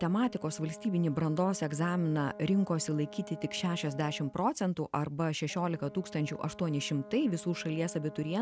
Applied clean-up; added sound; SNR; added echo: none; Brass instrument; 17 dB; none.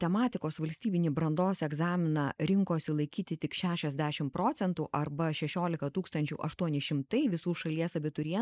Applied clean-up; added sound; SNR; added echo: neural mask model Resemble Enhance denoiser.